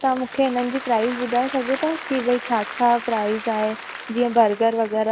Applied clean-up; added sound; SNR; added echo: none; Applause; 12 dB; none.